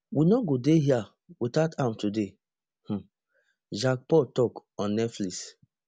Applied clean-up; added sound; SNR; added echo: none; none; none; none.